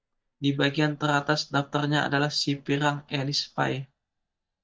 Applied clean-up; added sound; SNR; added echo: neural mask model DeepFilterNet 3.